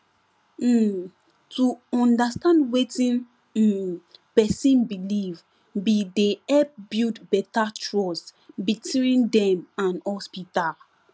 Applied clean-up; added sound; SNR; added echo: none; none; none; none.